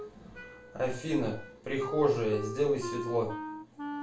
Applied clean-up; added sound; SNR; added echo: none; Wind instrument, woodwind instrument; 9 dB; reverberation time 0.3 s.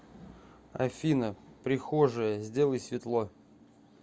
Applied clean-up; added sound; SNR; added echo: none; none; none; none.